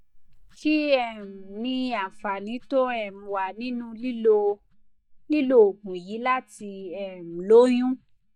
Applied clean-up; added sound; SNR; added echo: neural mask model DeepFilterNet 3.